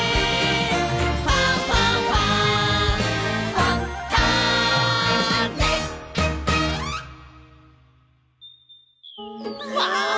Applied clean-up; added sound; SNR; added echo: none; none; none; none.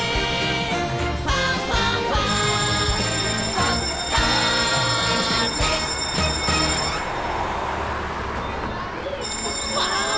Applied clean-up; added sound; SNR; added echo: none; Motor vehicle (road) + Bell; 2 dB; none.